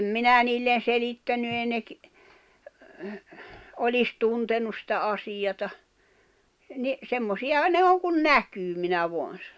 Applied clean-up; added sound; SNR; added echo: none; none; none; none.